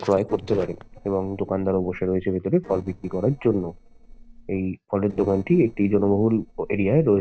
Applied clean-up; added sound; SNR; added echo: neural separator model SepFormer DNS4.